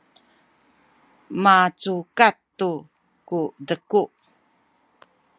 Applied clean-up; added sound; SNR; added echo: none; none; none; none.